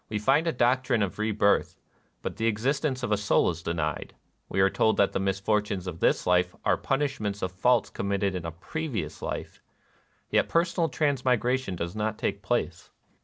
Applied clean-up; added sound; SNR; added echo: none; none; none; none.